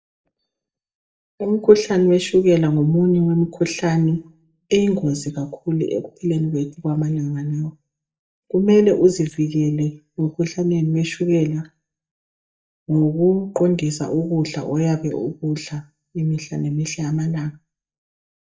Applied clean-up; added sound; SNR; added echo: neural mask model DeepFilterNet 3.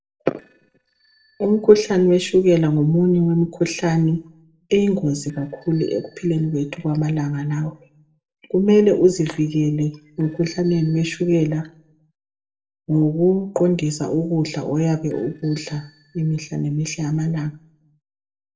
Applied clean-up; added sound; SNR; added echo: neural separator model SepFormer DNS4.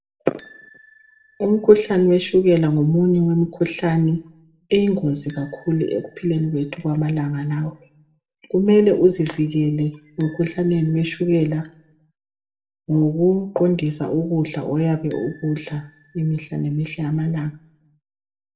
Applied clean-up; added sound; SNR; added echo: none; Bicycle bell; 15 dB; reverberation time 0.4 s.